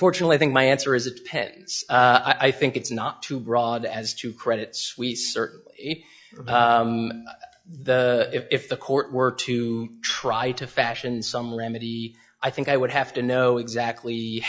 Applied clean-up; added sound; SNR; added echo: classical method log-MMSE.